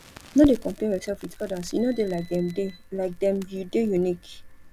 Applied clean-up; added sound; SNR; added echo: none; Crackle; 16 dB; none.